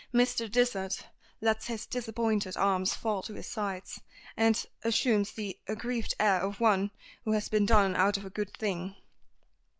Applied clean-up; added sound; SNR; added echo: none; none; none; none.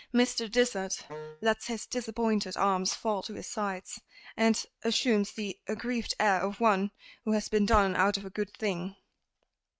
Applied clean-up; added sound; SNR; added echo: neural mask model RNNoise.